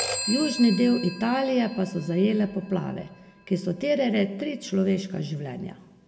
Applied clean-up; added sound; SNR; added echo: none; Telephone; 12 dB; reverberation time 1.5 s.